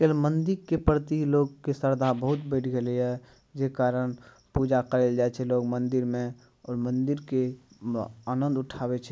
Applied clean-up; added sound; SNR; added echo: none; none; none; none.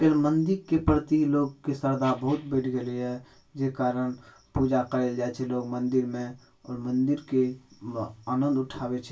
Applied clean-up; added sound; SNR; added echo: none; none; none; reverberation time 0.2 s.